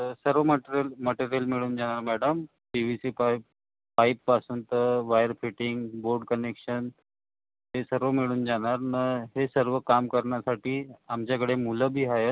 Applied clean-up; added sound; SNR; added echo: none; none; none; none.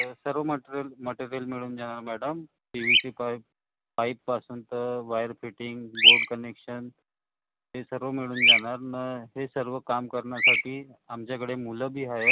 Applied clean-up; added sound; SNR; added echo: none; Bird vocalization, bird call, bird song; -5 dB; none.